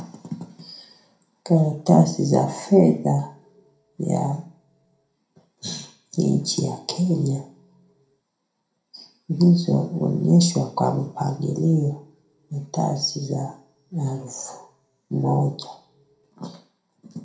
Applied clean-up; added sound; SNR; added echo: none; none; none; reverberation time 0.4 s.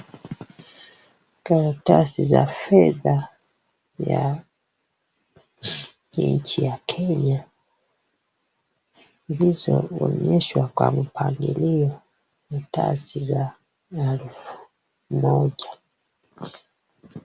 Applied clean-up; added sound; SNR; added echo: none; none; none; none.